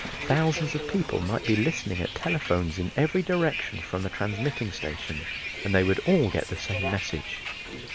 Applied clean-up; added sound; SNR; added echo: none; Bus; 8 dB; none.